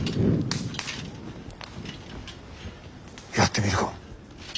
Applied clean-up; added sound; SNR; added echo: none; none; none; none.